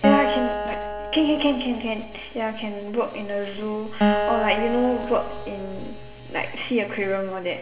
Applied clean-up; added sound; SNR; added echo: none; Acoustic guitar; 3 dB; reverberation time 1.8 s.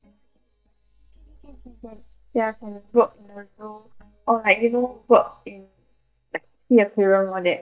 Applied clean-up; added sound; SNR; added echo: neural mask model DeepFilterNet 3.